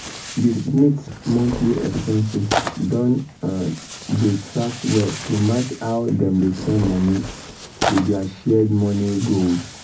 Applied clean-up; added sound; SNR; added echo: none; Tearing; 11 dB; reverberation time 0.4 s.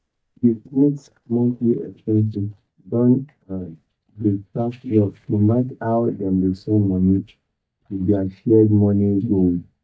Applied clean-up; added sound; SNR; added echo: neural mask model DeepFilterNet 3.